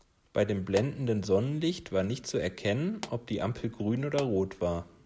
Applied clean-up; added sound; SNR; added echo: none; Explosion; 19 dB; none.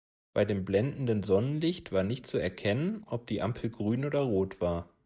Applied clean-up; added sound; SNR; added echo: neural mask model DeepFilterNet 3.